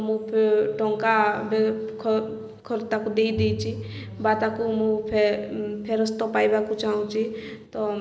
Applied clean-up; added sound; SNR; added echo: none; Bowed string instrument; 12 dB; none.